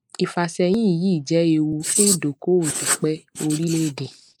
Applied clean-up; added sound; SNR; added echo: neural mask model Resemble Enhance denoiser.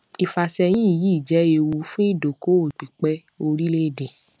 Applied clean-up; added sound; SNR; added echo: none; none; none; none.